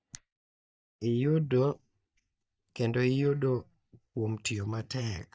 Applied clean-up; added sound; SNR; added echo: neural mask model DeepFilterNet 3.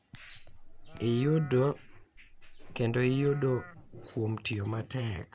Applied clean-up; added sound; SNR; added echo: none; Livestock, farm animals, working animals; 16 dB; none.